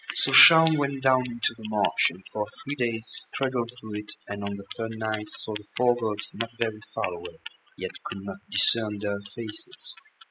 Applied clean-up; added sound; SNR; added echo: classical method spectral subtraction.